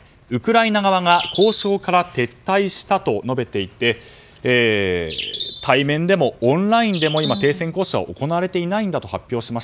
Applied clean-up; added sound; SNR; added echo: none; Bird; 12 dB; none.